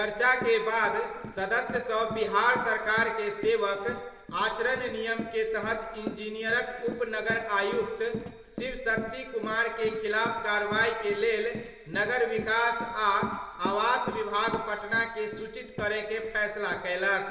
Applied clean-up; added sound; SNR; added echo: none; Run; 13 dB; reverberation time 1.1 s.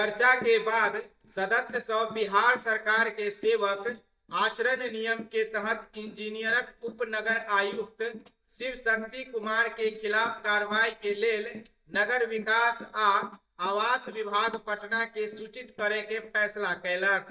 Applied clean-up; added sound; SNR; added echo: neural mask model DeepFilterNet 3.